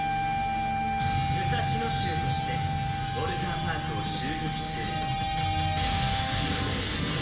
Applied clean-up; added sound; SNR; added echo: none; Wind instrument, woodwind instrument; 2 dB; reverberation time 0.9 s.